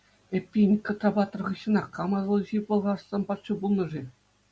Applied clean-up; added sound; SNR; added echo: none; none; none; none.